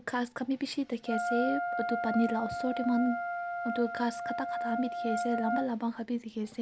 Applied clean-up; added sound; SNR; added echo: none; Wind instrument, woodwind instrument; 3 dB; none.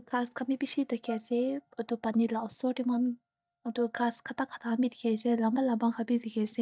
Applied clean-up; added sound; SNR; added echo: neural mask model DeepFilterNet 3.